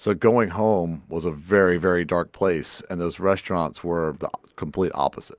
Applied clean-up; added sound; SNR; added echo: none; none; none; none.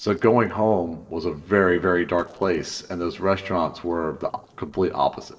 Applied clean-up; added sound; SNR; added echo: neural separator model SepFormer DNS4.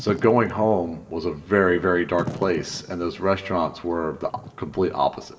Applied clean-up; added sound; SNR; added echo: none; Wind / Fire; 16 dB; reverberation time 1.7 s.